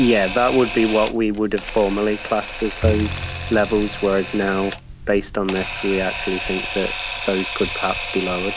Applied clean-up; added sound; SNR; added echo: none; Bowed string instrument + Camera; 6 dB; none.